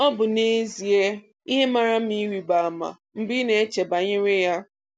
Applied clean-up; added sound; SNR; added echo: none; none; none; none.